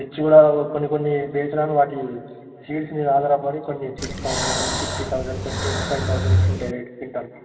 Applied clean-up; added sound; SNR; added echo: none; Breathing; 1 dB; reverberation time 2.1 s.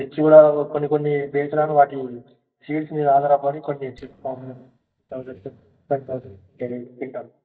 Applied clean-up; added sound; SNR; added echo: neural mask model DeepFilterNet 3.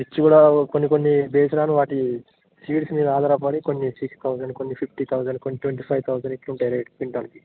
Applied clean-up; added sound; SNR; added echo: none; none; none; none.